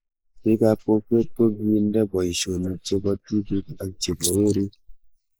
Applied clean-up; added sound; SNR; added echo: neural mask model Resemble Enhance denoiser.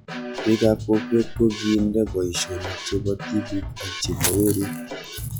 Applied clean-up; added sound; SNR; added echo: classical method log-MMSE.